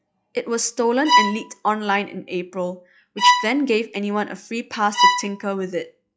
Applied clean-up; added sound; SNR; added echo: classical method log-MMSE.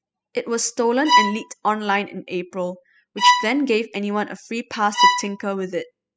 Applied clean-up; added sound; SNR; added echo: classical method spectral subtraction.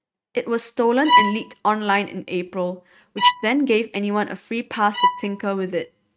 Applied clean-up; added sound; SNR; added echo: neural mask model RNNoise.